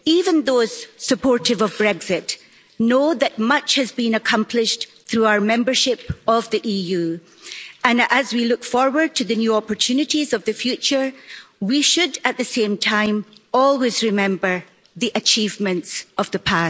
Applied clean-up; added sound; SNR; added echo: none; none; none; none.